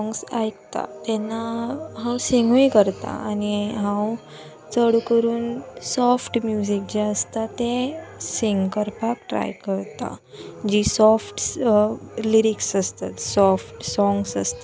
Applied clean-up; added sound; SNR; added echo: none; none; none; none.